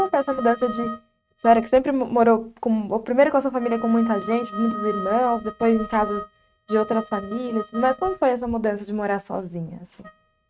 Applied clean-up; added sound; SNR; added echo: neural mask model RNNoise.